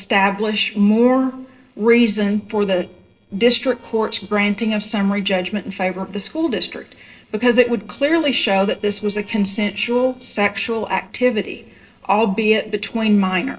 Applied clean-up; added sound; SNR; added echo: neural separator model SepFormer DNS4.